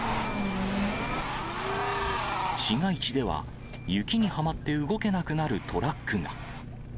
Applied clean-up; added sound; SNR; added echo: none; Engine; 11 dB; none.